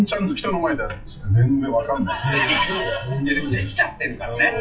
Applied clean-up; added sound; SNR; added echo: classical method WPE with log-MMSE.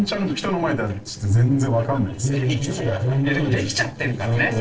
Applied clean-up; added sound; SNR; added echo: neural separator model SepFormer DNS4.